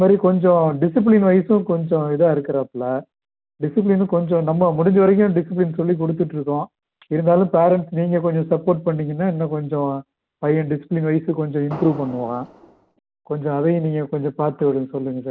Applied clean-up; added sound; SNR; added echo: none; Fireworks; 17 dB; none.